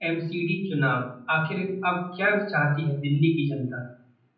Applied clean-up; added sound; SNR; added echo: none; none; none; reverberation time 0.6 s.